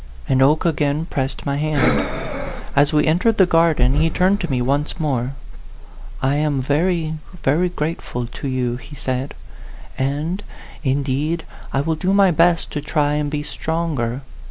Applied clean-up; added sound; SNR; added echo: none; Breathing; 5 dB; none.